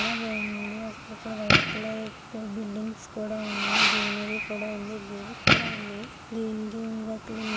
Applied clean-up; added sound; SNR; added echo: none; Fireworks; -4 dB; none.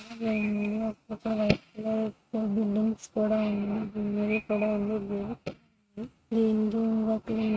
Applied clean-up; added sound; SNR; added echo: neural mask model RNNoise.